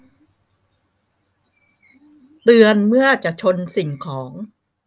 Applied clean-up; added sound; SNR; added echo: none; none; none; none.